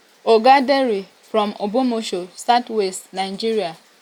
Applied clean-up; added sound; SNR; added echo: none; none; none; none.